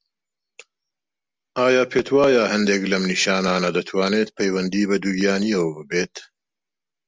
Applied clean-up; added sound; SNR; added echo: none; none; none; none.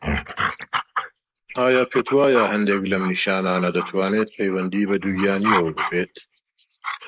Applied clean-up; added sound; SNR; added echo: neural mask model Resemble Enhance denoiser.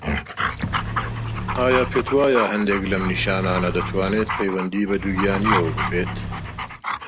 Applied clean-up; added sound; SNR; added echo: none; Accelerating, revving, vroom / Car + Dog; 3 dB; none.